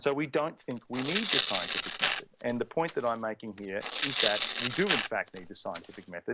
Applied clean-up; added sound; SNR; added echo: none; Tearing; -2 dB; none.